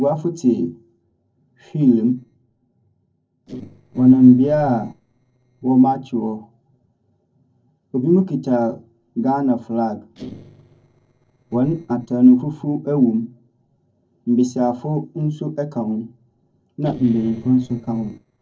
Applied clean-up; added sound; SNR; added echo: neural separator model SepFormer DNS4.